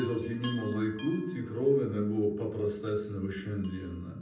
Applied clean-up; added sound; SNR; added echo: none; Chime; 20 dB; reverberation time 0.6 s.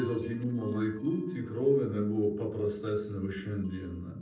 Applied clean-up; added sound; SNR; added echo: neural separator model SepFormer DNS4.